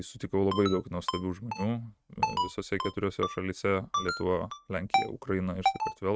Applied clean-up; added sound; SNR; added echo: neural mask model RNNoise.